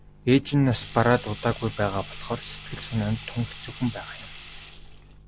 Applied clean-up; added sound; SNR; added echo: none; Sink (filling or washing); 11 dB; none.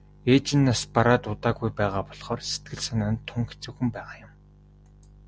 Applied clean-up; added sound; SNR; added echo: none; none; none; none.